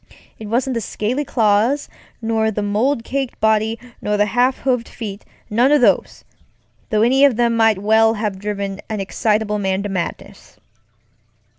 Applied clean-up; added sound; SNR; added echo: none; none; none; none.